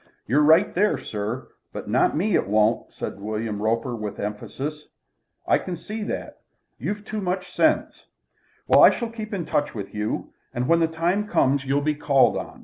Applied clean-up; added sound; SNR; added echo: none; none; none; none.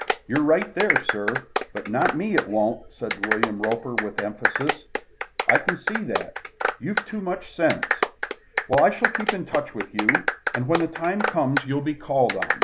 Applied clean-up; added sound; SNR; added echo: none; Clapping; 1 dB; none.